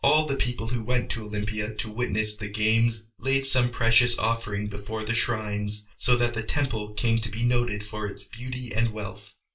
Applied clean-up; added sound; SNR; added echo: none; none; none; reverberation time 0.2 s.